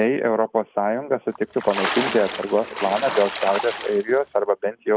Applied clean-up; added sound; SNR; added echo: none; Splash, splatter; 8 dB; none.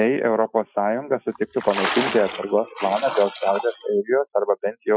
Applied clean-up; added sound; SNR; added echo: classical method Wiener filter.